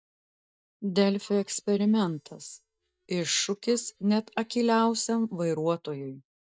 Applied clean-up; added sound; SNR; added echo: neural mask model DeepFilterNet 3.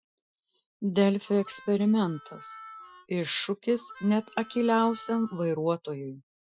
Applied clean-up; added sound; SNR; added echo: classical method Wiener filter.